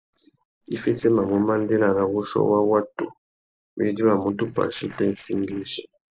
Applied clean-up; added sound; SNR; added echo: neural separator model SepFormer DNS4.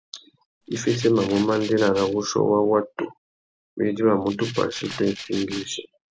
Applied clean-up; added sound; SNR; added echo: none; Rattle (instrument); 14 dB; none.